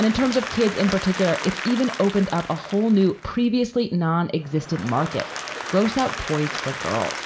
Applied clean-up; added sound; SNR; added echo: none; Applause / Crowd; 10 dB; reverberation time 0.5 s.